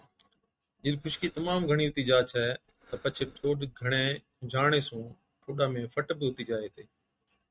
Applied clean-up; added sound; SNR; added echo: neural mask model RNNoise.